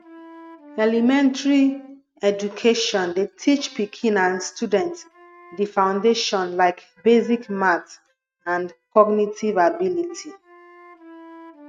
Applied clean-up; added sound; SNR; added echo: neural mask model RNNoise.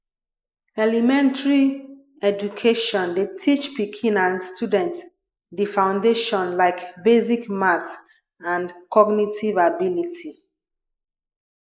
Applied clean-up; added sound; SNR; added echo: neural mask model Resemble Enhance denoiser.